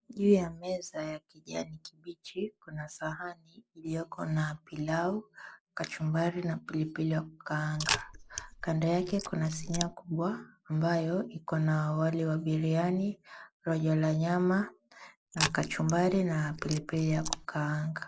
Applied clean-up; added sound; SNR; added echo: neural mask model Resemble Enhance denoiser.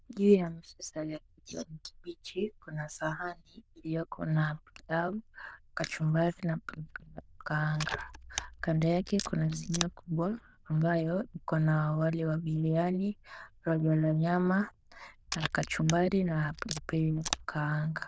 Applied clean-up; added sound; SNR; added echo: neural diffusion model UNIVERSE++.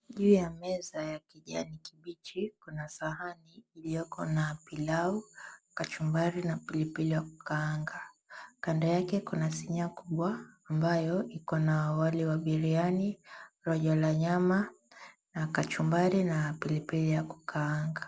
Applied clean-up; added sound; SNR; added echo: none; none; none; none.